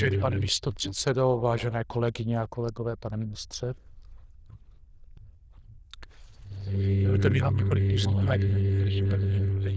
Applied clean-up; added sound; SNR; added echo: neural diffusion model UNIVERSE++.